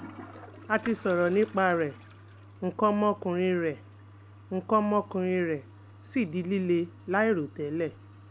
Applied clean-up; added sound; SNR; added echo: none; Toilet flush; 19 dB; none.